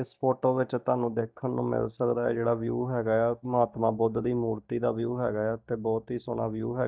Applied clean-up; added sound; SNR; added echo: neural mask model DeepFilterNet 3.